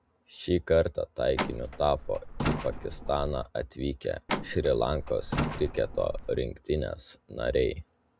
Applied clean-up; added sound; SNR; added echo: none; Truck; 5 dB; none.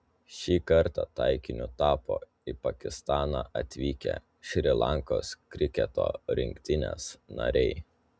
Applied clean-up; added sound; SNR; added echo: none; none; none; none.